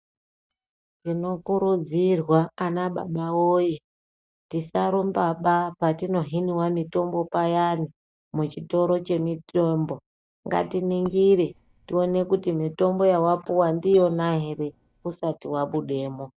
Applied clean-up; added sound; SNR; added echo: neural mask model DeepFilterNet 3.